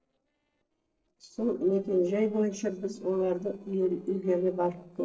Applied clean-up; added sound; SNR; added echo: neural separator model SepFormer DNS4.